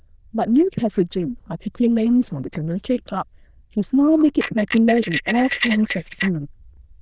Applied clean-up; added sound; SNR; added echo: neural diffusion model UNIVERSE++.